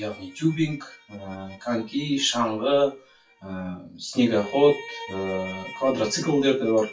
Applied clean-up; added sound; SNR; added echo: classical method WPE with log-MMSE.